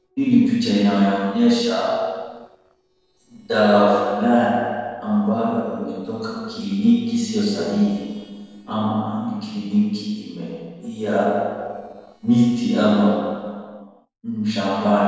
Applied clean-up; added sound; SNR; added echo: neural separator model SepFormer DNS4.